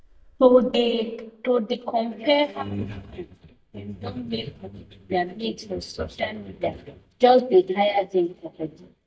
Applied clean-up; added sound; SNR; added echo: neural mask model DeepFilterNet 3.